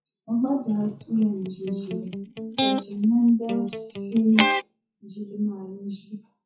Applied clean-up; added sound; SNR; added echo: classical method WPE with log-MMSE.